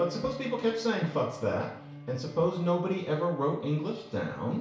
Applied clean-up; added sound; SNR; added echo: none; Bowed string instrument; 17 dB; reverberation time 0.6 s.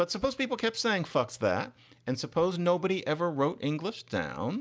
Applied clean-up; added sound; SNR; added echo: none; none; none; none.